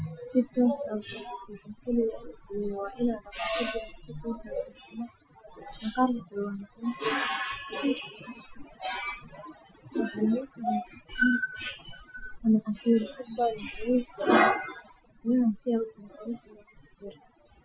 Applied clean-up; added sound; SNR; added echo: classical method Wiener filter.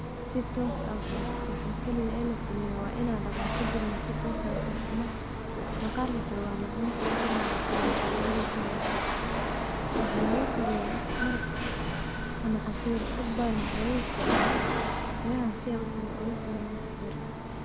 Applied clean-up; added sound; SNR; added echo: none; Rattle / Chatter / Hiss / Engine / Mechanisms; -4 dB; none.